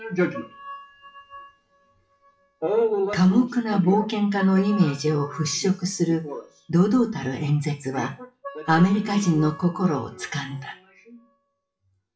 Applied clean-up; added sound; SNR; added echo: classical method WPE with log-MMSE.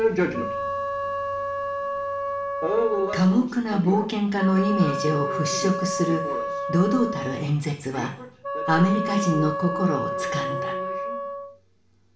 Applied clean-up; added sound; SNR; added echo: none; Wind instrument, woodwind instrument; 5 dB; reverberation time 0.5 s.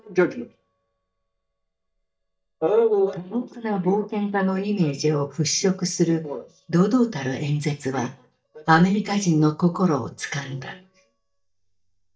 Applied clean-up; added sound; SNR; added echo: neural mask model DeepFilterNet 3.